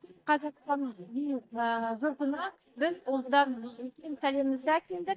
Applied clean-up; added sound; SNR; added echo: neural mask model DeepFilterNet 3.